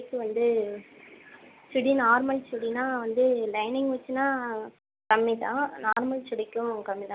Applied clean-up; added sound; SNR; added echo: none; none; none; none.